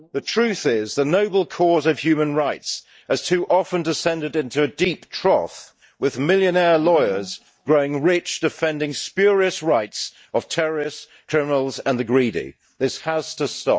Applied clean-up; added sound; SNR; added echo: neural mask model DeepFilterNet 3.